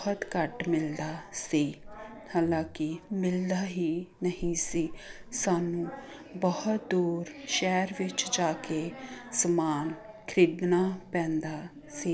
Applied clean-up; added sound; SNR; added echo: none; Dog + Brass instrument; 19 dB; none.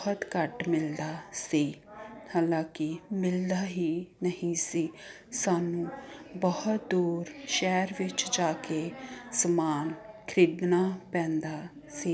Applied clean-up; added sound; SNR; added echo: none; none; none; none.